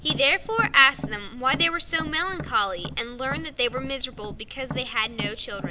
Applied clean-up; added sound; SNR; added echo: none; Tap; 13 dB; none.